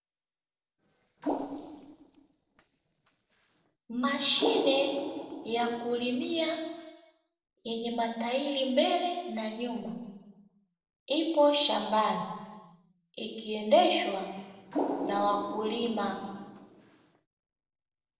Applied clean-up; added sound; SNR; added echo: neural separator model SepFormer DNS4.